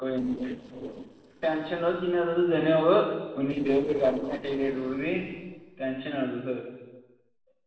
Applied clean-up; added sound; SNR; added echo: neural separator model SepFormer DNS4.